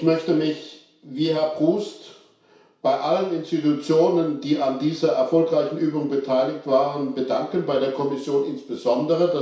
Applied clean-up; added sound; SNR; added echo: none; none; none; reverberation time 0.6 s.